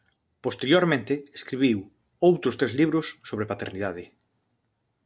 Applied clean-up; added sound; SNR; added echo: none; none; none; none.